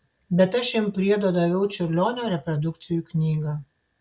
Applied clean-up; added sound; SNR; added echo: none; none; none; none.